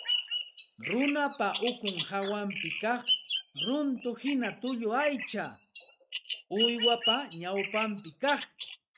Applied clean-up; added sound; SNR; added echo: neural mask model RNNoise.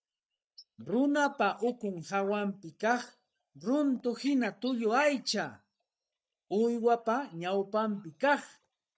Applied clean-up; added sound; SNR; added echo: neural mask model DeepFilterNet 3.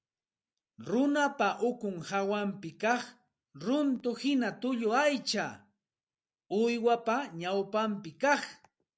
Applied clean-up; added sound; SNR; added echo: none; none; none; none.